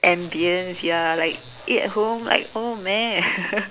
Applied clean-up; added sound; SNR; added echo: none; none; none; none.